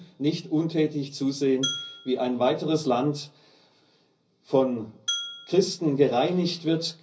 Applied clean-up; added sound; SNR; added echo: none; Glass; 10 dB; reverberation time 0.5 s.